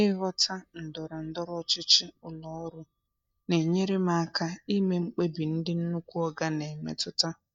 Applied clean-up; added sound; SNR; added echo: neural mask model DeepFilterNet 3.